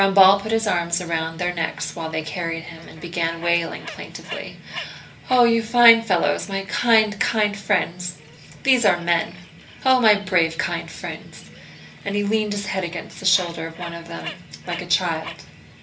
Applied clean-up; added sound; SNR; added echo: none; Bird; 18 dB; reverberation time 0.3 s.